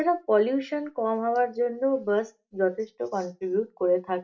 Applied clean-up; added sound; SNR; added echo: none; none; none; reverberation time 0.2 s.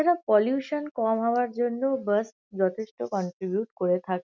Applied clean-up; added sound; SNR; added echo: none; none; none; none.